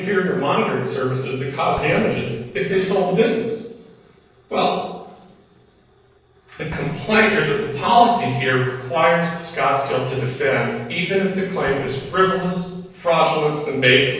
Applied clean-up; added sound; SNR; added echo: neural separator model SepFormer DNS4.